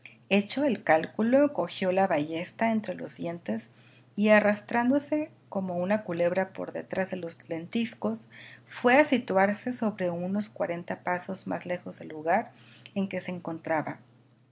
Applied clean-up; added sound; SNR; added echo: none; none; none; none.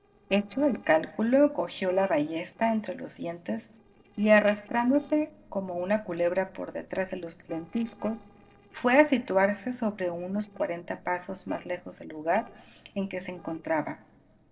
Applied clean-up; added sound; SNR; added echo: neural separator model SepFormer DNS4.